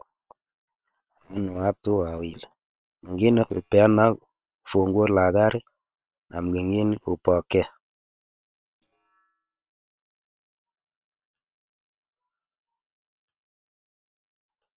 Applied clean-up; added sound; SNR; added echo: neural separator model SepFormer WHAM!.